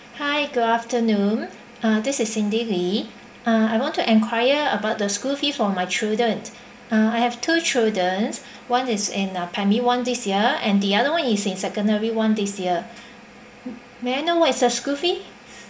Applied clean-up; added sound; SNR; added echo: none; none; none; reverberation time 0.5 s.